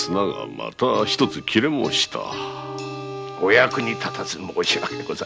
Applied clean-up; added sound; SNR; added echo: none; none; none; none.